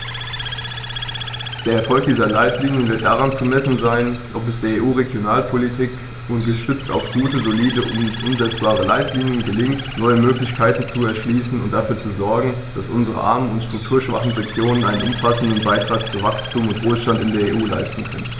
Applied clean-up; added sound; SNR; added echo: none; Bird; 13 dB; none.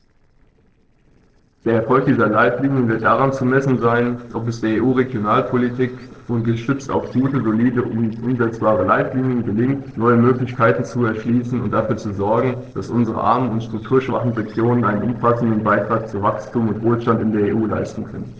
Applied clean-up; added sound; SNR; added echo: neural separator model SepFormer DNS4.